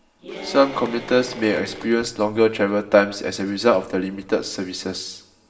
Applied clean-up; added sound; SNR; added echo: none; Applause / Cheering; 15 dB; reverberation time 0.8 s.